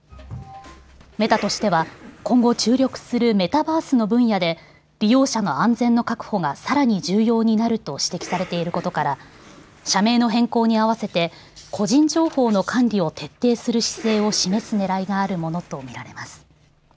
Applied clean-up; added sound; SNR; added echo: none; Cough; 19 dB; none.